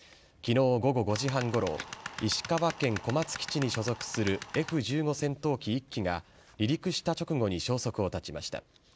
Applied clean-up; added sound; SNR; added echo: none; Tools; 11 dB; none.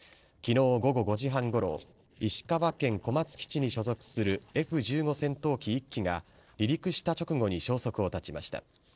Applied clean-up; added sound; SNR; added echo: neural separator model SepFormer DNS4.